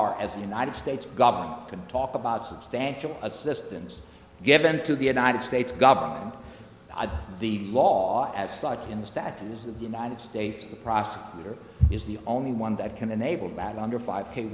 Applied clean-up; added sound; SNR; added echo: none; none; none; none.